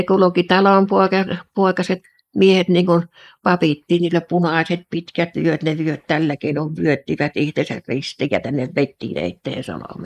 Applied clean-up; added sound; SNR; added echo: neural mask model Resemble Enhance denoiser.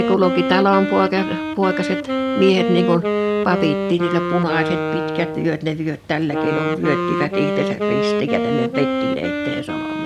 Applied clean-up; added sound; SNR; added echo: none; Wind instrument, woodwind instrument; 1 dB; none.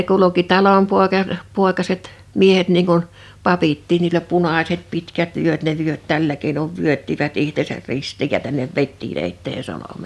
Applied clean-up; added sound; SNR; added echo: none; none; none; none.